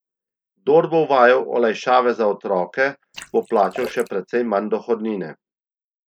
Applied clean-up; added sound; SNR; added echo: neural mask model Resemble Enhance denoiser.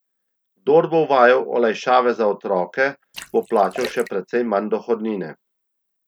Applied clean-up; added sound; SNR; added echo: none; Splash, splatter; 18 dB; none.